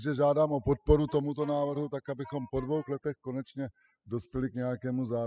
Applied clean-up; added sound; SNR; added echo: classical method spectral subtraction.